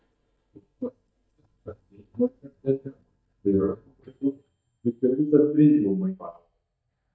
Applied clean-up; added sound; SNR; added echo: neural mask model DeepFilterNet 3.